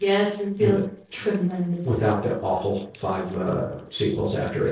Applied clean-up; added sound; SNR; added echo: neural separator model SepFormer DNS4.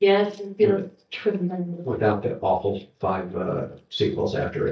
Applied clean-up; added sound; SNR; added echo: neural mask model DeepFilterNet 3.